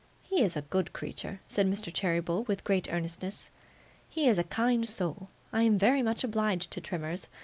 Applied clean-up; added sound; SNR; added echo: none; none; none; none.